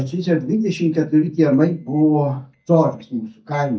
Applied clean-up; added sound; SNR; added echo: neural mask model DeepFilterNet 3.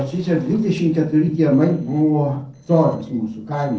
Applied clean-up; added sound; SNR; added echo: neural separator model SepFormer DNS4.